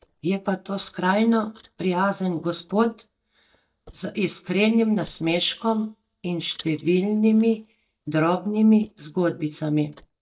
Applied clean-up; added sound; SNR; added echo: neural mask model DeepFilterNet 3.